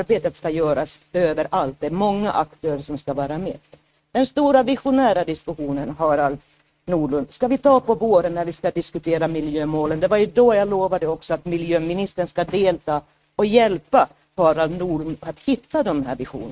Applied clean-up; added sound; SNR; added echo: neural mask model RNNoise.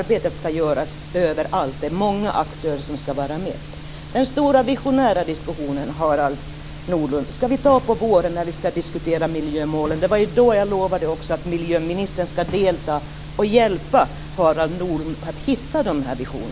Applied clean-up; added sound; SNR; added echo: none; Fireworks; 20 dB; none.